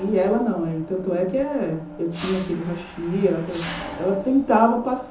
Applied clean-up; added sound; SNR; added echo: none; Mechanisms; 15 dB; reverberation time 0.6 s.